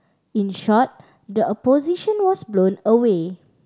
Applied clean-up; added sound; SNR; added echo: none; none; none; none.